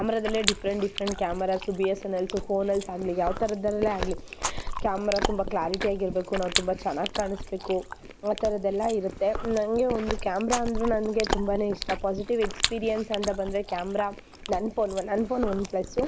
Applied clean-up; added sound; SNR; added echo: none; Chewing, mastication; 6 dB; none.